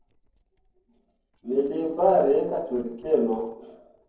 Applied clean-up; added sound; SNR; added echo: neural separator model SepFormer DNS4.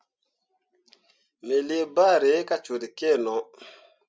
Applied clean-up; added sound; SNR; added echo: none; none; none; none.